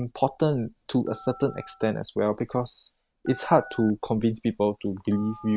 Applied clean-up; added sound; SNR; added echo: neural mask model RNNoise.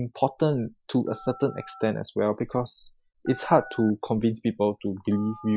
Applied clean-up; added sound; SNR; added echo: classical method Wiener filter.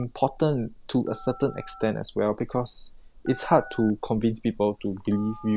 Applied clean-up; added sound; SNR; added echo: none; Telephone; 17 dB; none.